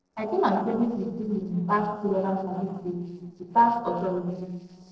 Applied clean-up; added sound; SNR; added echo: neural separator model SepFormer DNS4.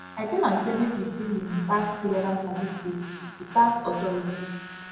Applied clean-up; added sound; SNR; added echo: none; Tools; 14 dB; reverberation time 1.2 s.